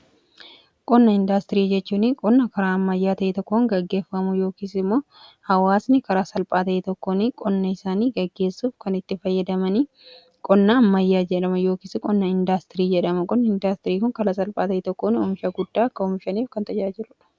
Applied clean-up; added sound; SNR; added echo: none; none; none; none.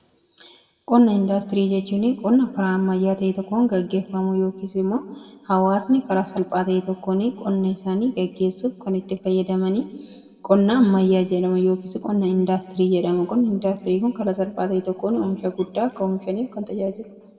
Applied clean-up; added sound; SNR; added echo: none; none; none; reverberation time 1.1 s.